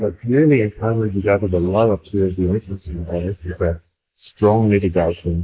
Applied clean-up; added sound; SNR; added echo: neural mask model Resemble Enhance denoiser.